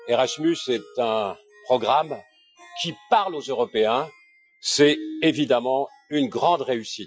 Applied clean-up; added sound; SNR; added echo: classical method Wiener filter.